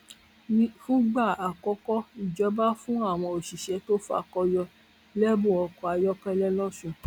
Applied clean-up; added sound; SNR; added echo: none; none; none; none.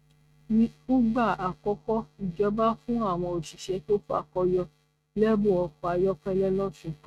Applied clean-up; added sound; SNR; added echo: neural mask model RNNoise.